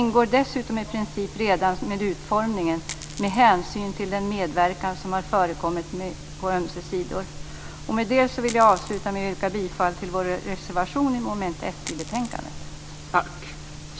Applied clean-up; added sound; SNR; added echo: none; Coin (dropping); 17 dB; none.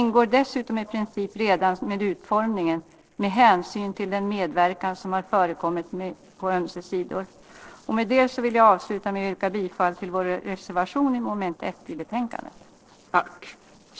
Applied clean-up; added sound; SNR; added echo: neural separator model SepFormer DNS4.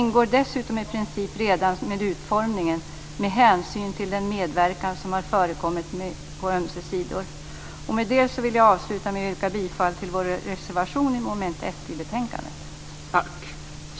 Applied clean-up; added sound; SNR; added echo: none; none; none; none.